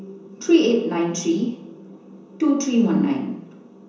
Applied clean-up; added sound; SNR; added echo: none; none; none; reverberation time 0.6 s.